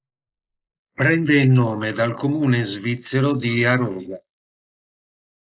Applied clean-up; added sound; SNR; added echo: neural mask model Resemble Enhance denoiser.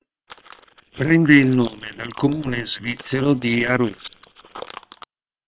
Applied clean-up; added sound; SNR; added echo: neural separator model SepFormer WHAM!.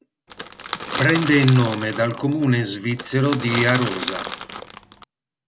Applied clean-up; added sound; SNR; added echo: none; Crackle / Crushing; 9 dB; none.